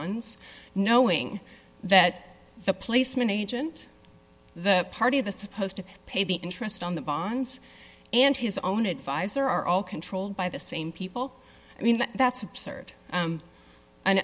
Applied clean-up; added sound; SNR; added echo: none; none; none; none.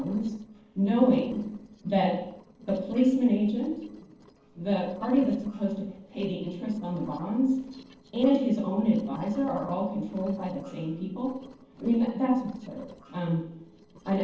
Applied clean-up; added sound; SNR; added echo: neural separator model SepFormer DNS4.